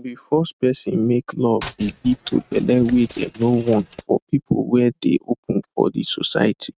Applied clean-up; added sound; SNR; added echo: neural mask model RNNoise.